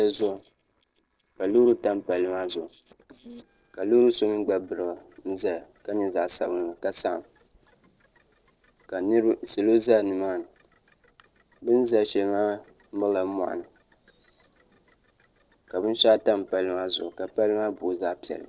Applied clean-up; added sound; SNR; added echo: neural separator model SepFormer DNS4.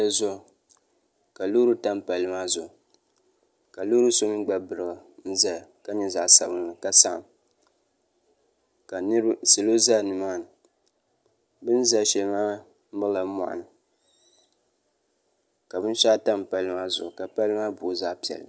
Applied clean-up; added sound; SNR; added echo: none; none; none; none.